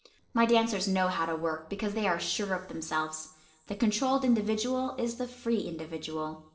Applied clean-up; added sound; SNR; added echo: neural separator model SepFormer DNS4.